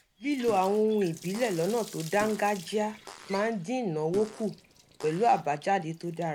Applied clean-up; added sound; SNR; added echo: none; Fart + Water tap, faucet; 17 dB; none.